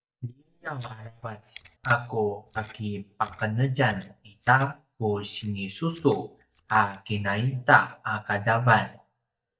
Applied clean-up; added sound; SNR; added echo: neural mask model DeepFilterNet 3.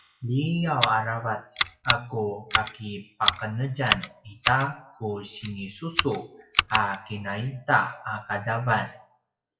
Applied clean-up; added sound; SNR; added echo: classical method WPE with log-MMSE.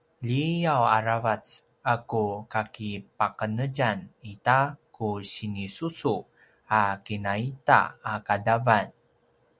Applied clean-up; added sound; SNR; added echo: none; none; none; none.